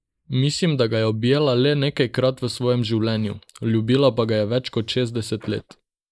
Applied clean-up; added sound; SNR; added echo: neural mask model Resemble Enhance denoiser.